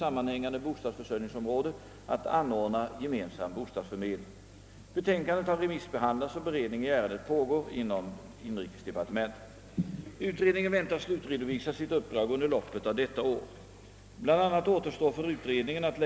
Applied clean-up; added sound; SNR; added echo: none; none; none; none.